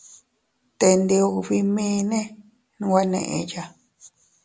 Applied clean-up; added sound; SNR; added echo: none; none; none; none.